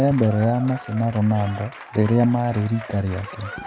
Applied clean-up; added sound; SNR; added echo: none; Applause / Crowd; 16 dB; none.